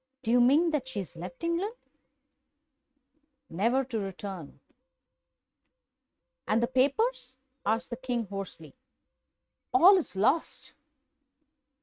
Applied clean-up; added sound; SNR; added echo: neural mask model RNNoise.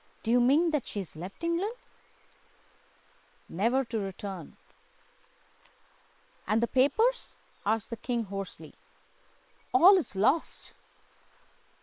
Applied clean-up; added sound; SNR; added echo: neural separator model SepFormer WHAM!.